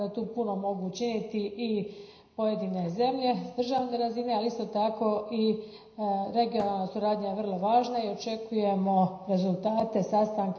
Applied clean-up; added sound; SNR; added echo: none; Thump, thud; 16 dB; reverberation time 0.9 s.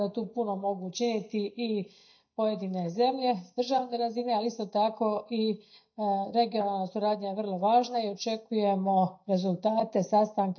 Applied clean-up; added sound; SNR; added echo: neural mask model DeepFilterNet 3.